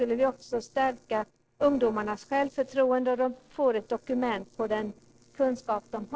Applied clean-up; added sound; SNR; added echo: neural separator model SepFormer DNS4.